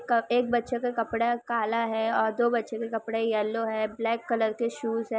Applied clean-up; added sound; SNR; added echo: none; none; none; none.